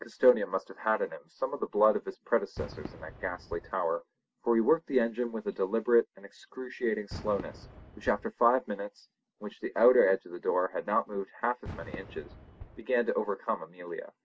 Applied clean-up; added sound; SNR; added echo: none; Fireworks; 19 dB; none.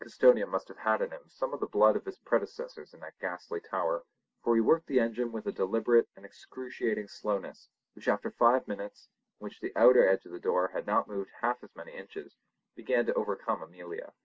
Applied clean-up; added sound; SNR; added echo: none; none; none; none.